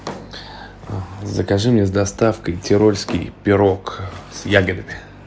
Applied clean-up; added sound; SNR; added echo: none; Drawer open or close; 20 dB; none.